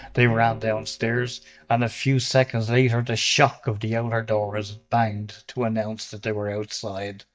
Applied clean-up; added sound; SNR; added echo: neural mask model DeepFilterNet 3.